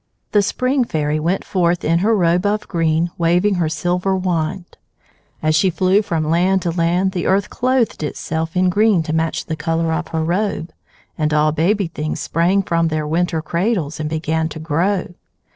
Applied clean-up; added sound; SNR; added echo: neural separator model SepFormer DNS4.